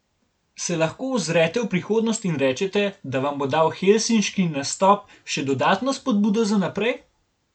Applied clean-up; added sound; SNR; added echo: none; none; none; none.